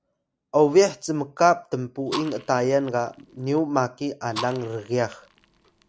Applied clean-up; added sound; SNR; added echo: none; Fire; 16 dB; none.